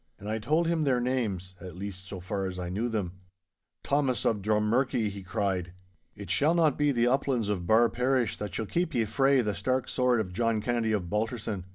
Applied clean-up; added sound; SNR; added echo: none; none; none; none.